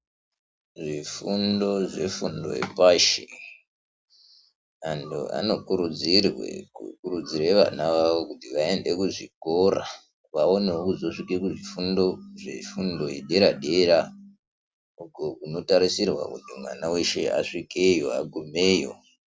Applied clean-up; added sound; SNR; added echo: none; none; none; none.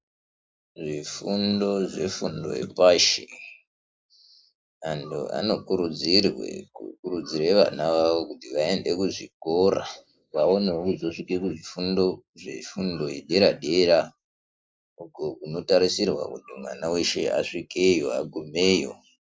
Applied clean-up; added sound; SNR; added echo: neural mask model Resemble Enhance denoiser.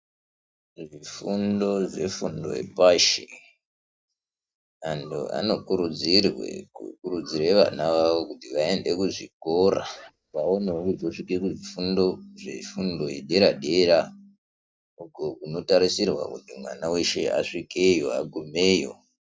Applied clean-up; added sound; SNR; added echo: neural mask model DeepFilterNet 3.